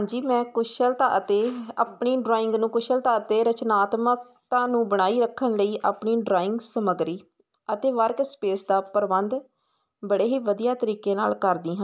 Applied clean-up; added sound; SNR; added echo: none; none; none; none.